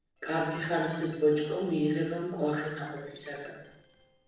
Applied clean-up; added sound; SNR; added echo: neural separator model SepFormer DNS4.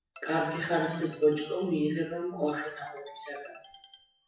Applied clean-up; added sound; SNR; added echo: classical method WPE with log-MMSE.